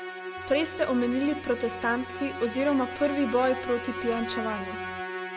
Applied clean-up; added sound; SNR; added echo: none; Musical instrument; 8 dB; none.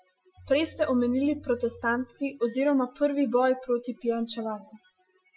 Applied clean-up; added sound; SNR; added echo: classical method Wiener filter.